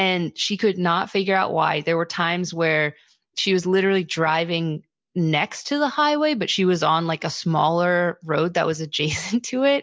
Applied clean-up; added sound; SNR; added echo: none; none; none; none.